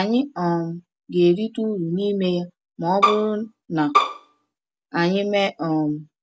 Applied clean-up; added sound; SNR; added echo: none; Bowed string instrument; 0 dB; none.